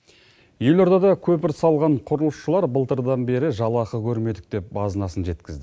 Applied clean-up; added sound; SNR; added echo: none; none; none; none.